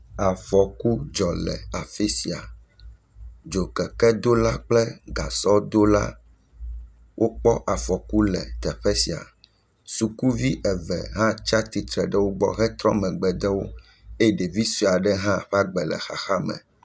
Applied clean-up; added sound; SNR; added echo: none; none; none; none.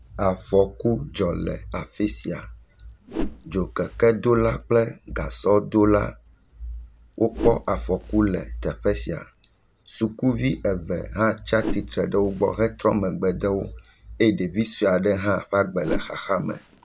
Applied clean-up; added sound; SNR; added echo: none; Whoosh, swoosh, swish; 14 dB; none.